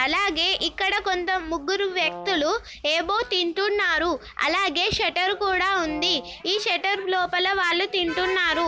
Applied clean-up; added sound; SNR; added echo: none; Brass instrument; 16 dB; none.